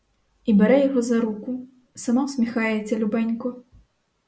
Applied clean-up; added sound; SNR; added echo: none; none; none; none.